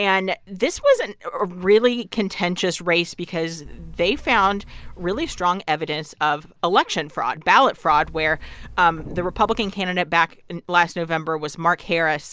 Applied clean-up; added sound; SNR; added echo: none; Buzz; 16 dB; none.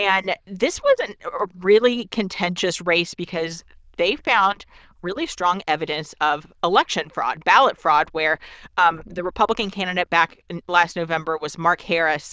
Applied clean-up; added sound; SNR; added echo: neural diffusion model UNIVERSE++.